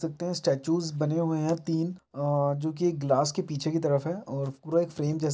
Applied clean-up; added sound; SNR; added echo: none; none; none; none.